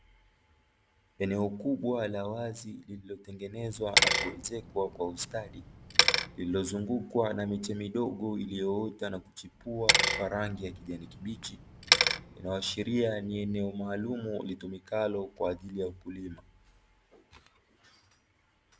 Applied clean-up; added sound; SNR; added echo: none; Bicycle; -4 dB; none.